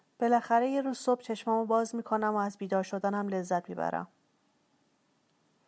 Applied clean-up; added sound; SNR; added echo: none; none; none; none.